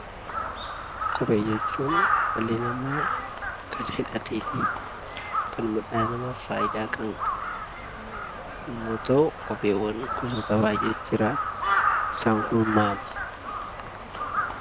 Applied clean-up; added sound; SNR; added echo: none; Crow; 1 dB; none.